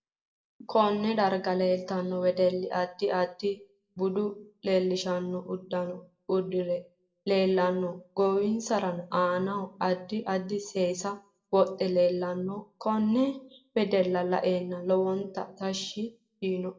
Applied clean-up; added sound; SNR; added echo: none; none; none; reverberation time 0.3 s.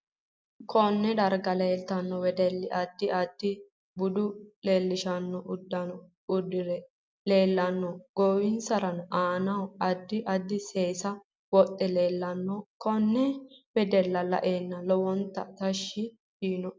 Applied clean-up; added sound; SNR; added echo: none; none; none; none.